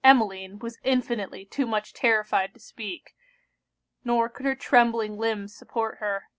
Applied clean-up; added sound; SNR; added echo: none; none; none; none.